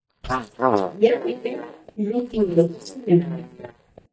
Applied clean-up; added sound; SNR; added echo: neural mask model DeepFilterNet 3.